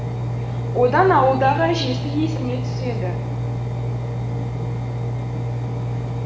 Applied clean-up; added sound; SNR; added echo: none; Engine; 1 dB; reverberation time 1.0 s.